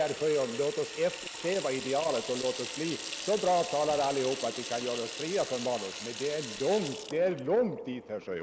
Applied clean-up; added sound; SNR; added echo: none; Sink (filling or washing) / Water tap, faucet; 10 dB; none.